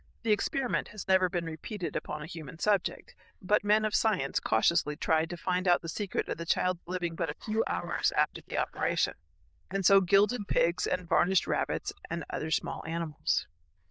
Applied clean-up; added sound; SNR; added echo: neural diffusion model UNIVERSE++.